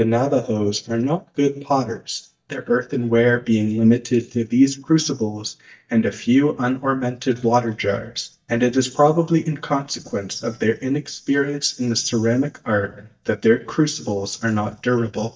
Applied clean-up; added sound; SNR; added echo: neural mask model DeepFilterNet 3.